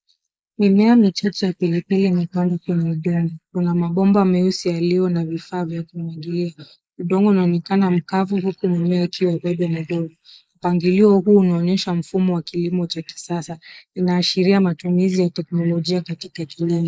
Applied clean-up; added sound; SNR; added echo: neural mask model Resemble Enhance denoiser.